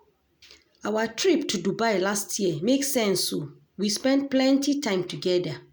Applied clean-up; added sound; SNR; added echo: none; none; none; none.